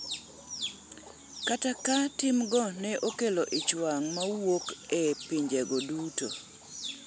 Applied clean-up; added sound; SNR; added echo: none; none; none; none.